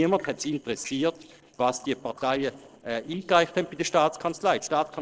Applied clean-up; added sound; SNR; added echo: neural separator model SepFormer DNS4.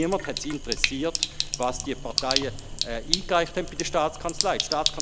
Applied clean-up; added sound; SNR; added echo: none; Sink (filling or washing); 1 dB; none.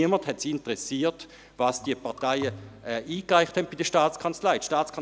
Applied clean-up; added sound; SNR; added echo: none; none; none; none.